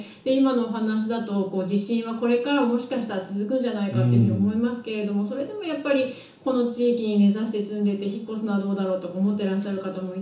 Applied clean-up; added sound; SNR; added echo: none; none; none; reverberation time 0.8 s.